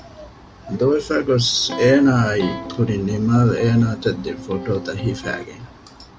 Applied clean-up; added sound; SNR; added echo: none; Electric guitar; 13 dB; none.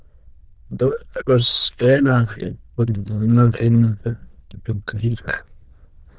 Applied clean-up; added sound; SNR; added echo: neural diffusion model UNIVERSE++.